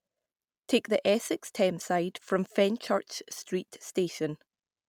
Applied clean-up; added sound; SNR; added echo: none; none; none; none.